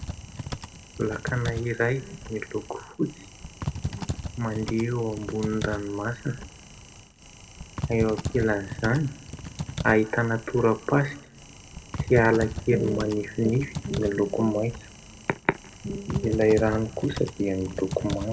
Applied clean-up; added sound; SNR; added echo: none; Typing; 9 dB; reverberation time 0.7 s.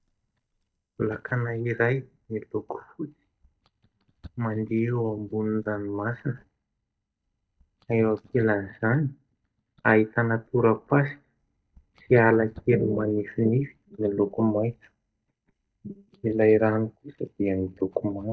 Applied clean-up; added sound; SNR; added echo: neural mask model DeepFilterNet 3.